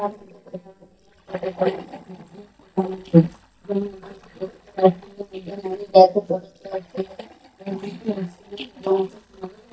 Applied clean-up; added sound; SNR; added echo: neural mask model DeepFilterNet 3.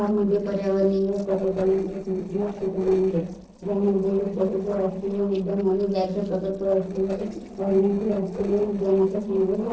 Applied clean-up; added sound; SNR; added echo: neural separator model SepFormer DNS4.